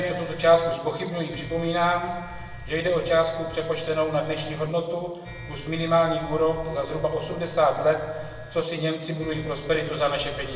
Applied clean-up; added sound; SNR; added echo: none; Domestic sounds, home sounds; 15 dB; reverberation time 1.0 s.